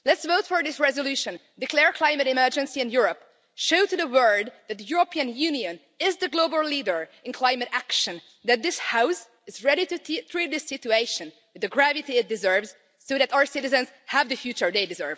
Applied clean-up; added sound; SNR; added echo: none; none; none; none.